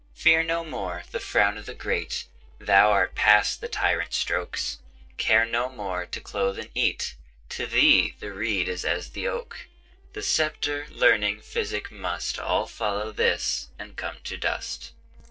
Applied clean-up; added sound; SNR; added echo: neural separator model SepFormer DNS4.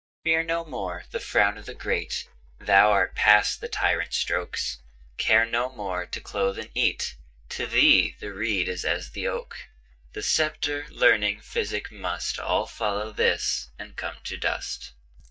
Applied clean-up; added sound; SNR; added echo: neural mask model DeepFilterNet 3.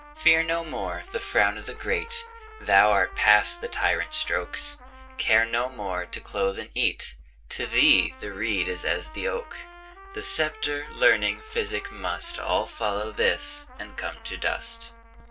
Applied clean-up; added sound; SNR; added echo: none; Trumpet; 20 dB; reverberation time 0.2 s.